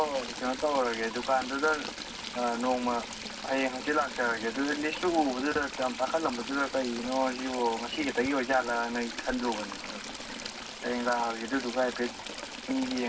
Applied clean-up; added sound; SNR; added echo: none; Stream / Trickle, dribble; 9 dB; reverberation time 0.4 s.